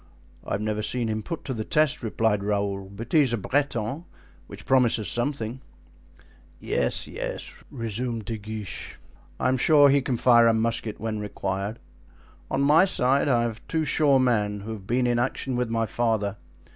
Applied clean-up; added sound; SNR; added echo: none; none; none; none.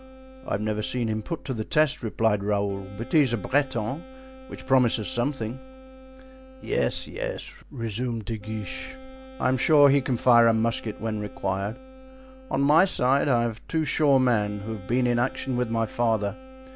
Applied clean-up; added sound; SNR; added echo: none; Wind instrument, woodwind instrument; 20 dB; none.